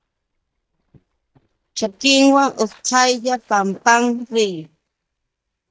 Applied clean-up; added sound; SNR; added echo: neural mask model DeepFilterNet 3.